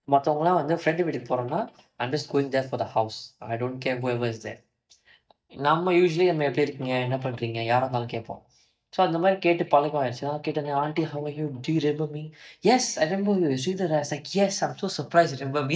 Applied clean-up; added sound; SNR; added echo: neural mask model DeepFilterNet 3.